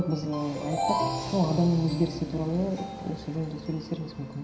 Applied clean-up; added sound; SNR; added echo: none; Motorcycle; 16 dB; reverberation time 0.9 s.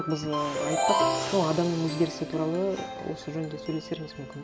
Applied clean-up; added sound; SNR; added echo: none; none; none; none.